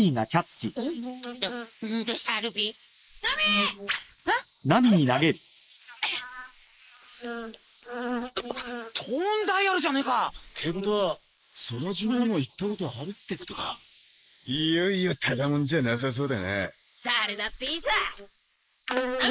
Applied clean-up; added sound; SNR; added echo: neural mask model Resemble Enhance denoiser.